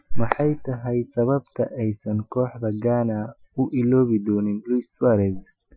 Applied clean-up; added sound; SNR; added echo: classical method Wiener filter.